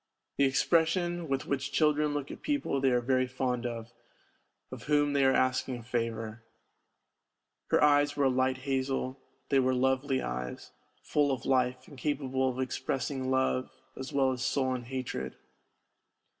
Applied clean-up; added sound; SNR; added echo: none; none; none; none.